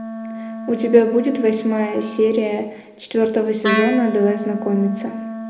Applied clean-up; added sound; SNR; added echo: none; Wind instrument, woodwind instrument; 9 dB; reverberation time 0.9 s.